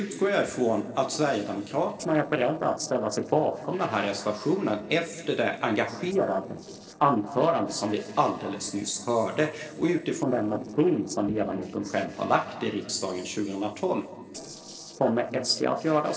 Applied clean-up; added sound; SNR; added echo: neural separator model SepFormer DNS4.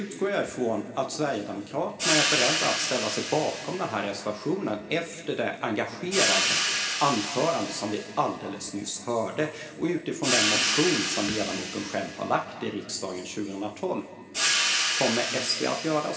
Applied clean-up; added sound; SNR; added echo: none; Cymbal; 2 dB; reverberation time 2.3 s.